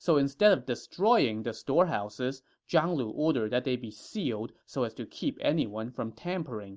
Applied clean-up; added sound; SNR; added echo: none; none; none; none.